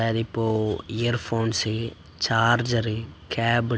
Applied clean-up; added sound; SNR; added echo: none; none; none; none.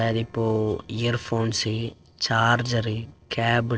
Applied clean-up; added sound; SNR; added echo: neural separator model SepFormer DNS4.